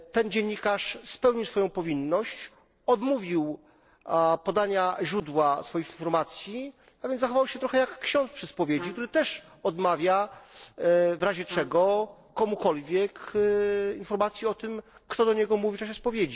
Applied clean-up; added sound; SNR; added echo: neural separator model SepFormer DNS4.